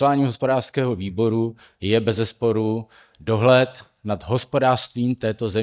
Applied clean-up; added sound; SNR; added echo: neural mask model DeepFilterNet 3.